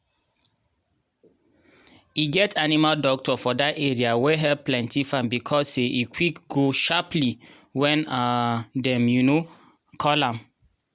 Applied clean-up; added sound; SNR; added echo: none; none; none; none.